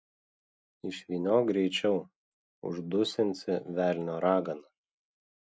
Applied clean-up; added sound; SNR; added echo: none; none; none; none.